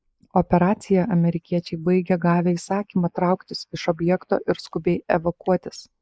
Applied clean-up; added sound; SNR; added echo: neural mask model Resemble Enhance denoiser.